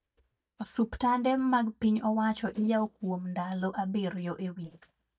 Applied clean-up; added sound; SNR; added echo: neural mask model DeepFilterNet 3.